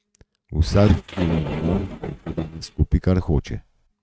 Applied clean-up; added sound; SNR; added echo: neural mask model RNNoise.